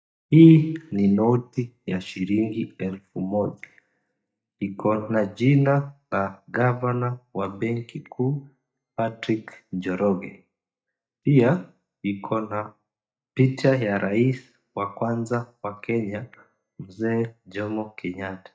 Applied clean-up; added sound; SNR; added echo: neural mask model DeepFilterNet 3.